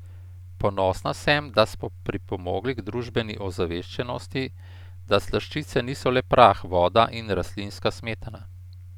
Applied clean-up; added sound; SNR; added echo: none; Domestic sounds, home sounds; 17 dB; none.